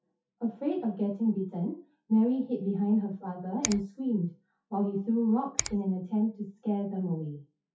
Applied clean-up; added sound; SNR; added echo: classical method WPE with log-MMSE.